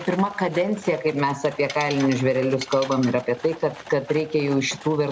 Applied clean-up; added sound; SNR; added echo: none; Livestock, farm animals, working animals + Tools; 16 dB; none.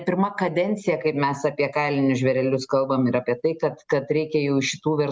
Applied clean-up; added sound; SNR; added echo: none; none; none; none.